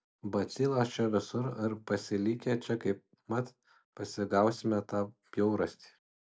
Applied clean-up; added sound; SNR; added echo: none; none; none; none.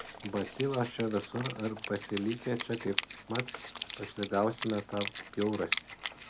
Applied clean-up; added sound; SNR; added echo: none; Wind instrument, woodwind instrument; 1 dB; none.